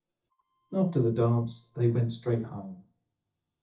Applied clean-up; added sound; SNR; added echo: neural mask model DeepFilterNet 3.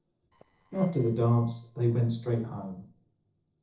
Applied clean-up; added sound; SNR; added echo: neural separator model SepFormer DNS4.